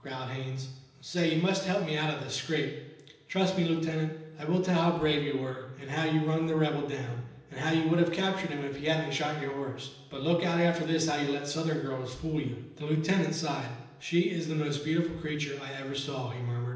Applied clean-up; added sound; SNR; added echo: none; none; none; reverberation time 0.9 s.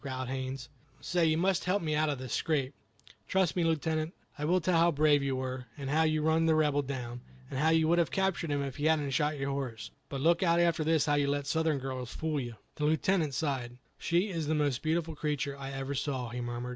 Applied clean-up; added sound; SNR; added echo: none; none; none; none.